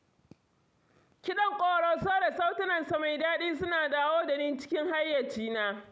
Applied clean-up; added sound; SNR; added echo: none; none; none; none.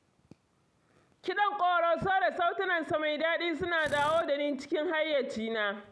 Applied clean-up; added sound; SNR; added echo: none; Drill; 16 dB; none.